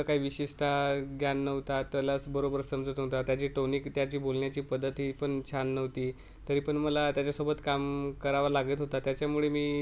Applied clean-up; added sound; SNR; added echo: none; none; none; none.